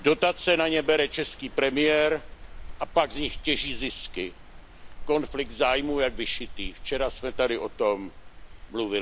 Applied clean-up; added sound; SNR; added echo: none; Wind; 11 dB; none.